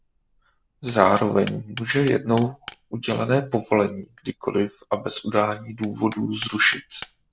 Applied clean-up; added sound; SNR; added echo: none; Hammer; 14 dB; none.